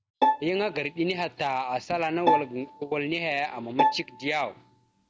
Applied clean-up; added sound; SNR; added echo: none; Bowed string instrument; 0 dB; none.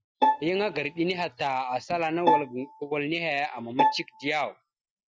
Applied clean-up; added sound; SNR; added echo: classical method Wiener filter.